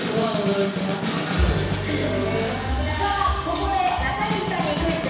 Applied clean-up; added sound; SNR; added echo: none; Snare drum; 8 dB; reverberation time 1.1 s.